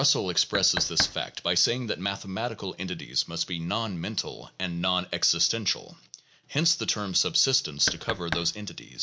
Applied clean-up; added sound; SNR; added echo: none; Knock; 8 dB; none.